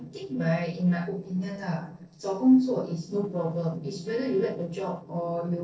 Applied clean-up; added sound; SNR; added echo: neural separator model SepFormer DNS4.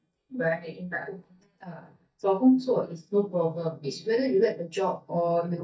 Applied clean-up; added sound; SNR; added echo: neural mask model DeepFilterNet 3.